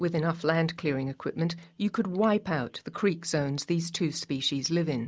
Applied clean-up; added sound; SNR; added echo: none; none; none; none.